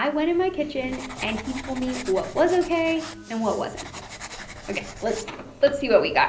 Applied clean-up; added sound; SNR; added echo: none; Writing; 15 dB; reverberation time 0.5 s.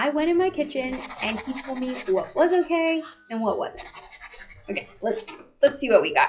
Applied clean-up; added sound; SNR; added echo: classical method WPE with log-MMSE.